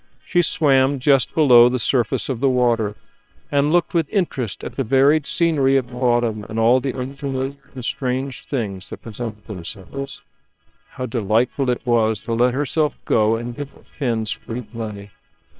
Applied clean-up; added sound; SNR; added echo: neural separator model SepFormer WHAM!.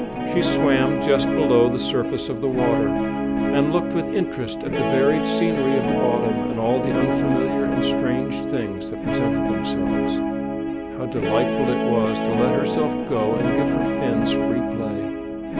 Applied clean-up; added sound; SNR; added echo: none; Guitar; -2 dB; none.